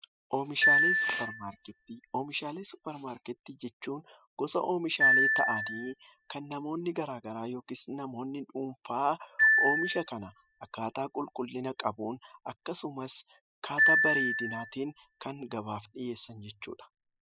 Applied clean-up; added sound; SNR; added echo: classical method spectral subtraction.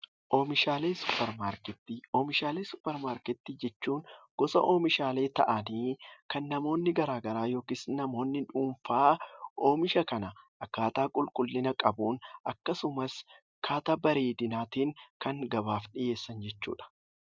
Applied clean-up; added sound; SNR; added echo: none; none; none; none.